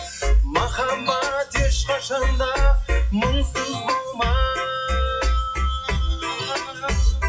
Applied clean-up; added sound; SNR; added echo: classical method WPE with log-MMSE.